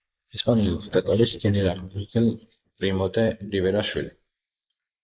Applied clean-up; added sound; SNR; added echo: neural mask model Resemble Enhance denoiser.